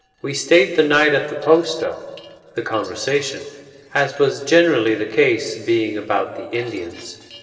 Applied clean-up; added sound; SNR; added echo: neural separator model SepFormer DNS4.